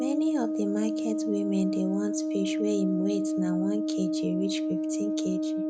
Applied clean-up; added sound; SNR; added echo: none; Brass instrument; -2 dB; none.